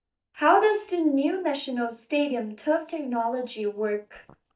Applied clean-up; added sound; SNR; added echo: neural mask model DeepFilterNet 3.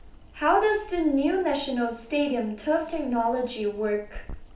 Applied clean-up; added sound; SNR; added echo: none; Water; 18 dB; reverberation time 0.4 s.